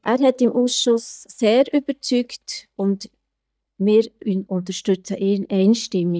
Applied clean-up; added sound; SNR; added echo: neural mask model DeepFilterNet 3.